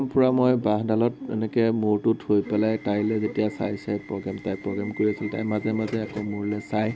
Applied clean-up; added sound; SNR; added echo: none; Subway, metro, underground / Alarm; 16 dB; none.